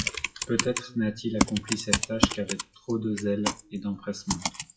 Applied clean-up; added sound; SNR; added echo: classical method WPE with log-MMSE.